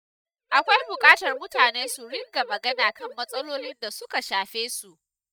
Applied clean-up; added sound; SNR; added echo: neural mask model DeepFilterNet 3.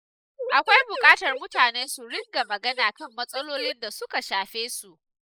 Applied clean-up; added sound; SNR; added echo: neural mask model Resemble Enhance denoiser.